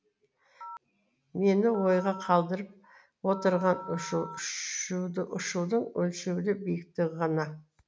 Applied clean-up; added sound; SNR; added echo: none; Telephone; 15 dB; none.